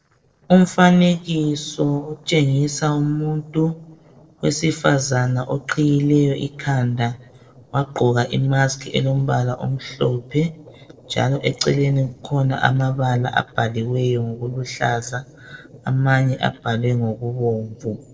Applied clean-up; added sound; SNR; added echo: neural separator model SepFormer DNS4.